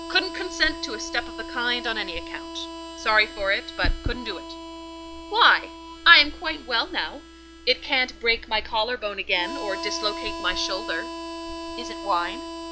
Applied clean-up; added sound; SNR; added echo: none; Harmonica; 11 dB; none.